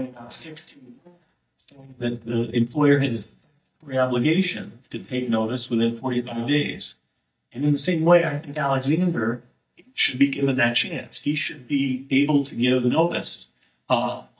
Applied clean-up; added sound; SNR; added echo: neural mask model DeepFilterNet 3.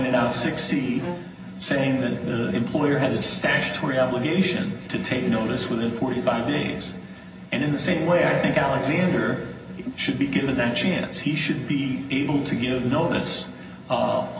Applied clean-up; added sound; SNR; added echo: none; Bowed string instrument; 13 dB; reverberation time 0.4 s.